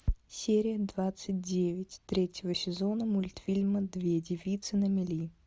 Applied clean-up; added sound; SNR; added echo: none; none; none; none.